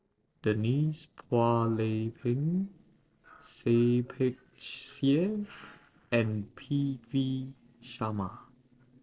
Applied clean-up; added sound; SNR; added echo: neural separator model SepFormer DNS4.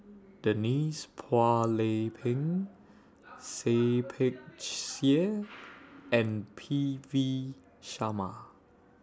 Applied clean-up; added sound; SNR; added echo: none; none; none; none.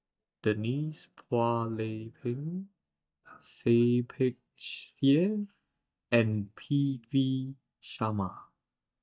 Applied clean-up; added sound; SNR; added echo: neural mask model DeepFilterNet 3.